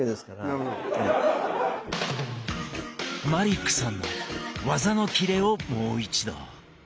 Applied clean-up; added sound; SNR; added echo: none; none; none; none.